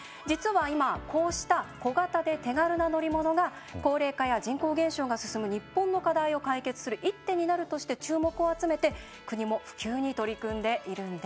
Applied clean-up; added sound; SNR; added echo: none; none; none; none.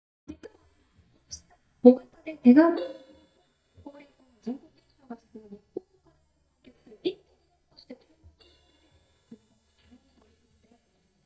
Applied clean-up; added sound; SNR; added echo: neural mask model DeepFilterNet 3.